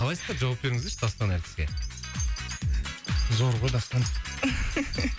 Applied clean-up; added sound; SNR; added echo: none; Wind chime; 17 dB; none.